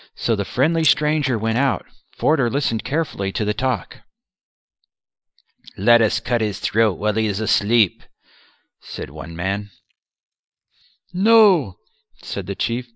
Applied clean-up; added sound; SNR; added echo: neural mask model Resemble Enhance denoiser.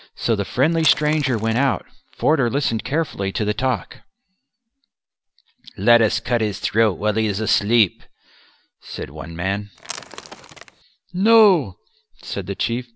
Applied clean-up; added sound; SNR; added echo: none; Crackle / Crushing / Wood; 15 dB; none.